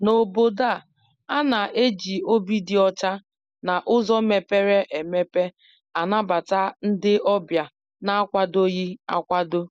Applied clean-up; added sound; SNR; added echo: none; none; none; none.